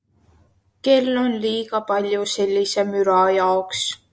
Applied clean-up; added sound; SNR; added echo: none; none; none; none.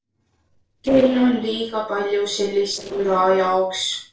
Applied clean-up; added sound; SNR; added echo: neural separator model SepFormer DNS4.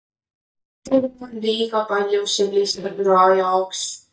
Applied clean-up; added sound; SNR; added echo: neural mask model DeepFilterNet 3.